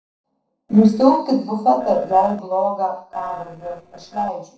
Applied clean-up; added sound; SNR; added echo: neural separator model SepFormer DNS4.